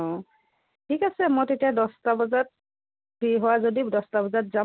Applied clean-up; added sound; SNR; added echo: none; none; none; none.